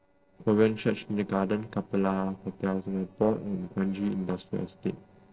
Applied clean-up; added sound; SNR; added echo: neural separator model SepFormer DNS4.